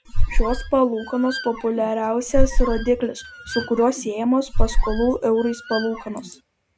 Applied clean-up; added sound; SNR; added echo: none; Squeak; -1 dB; none.